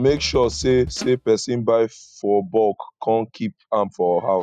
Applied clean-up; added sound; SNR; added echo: neural mask model RNNoise.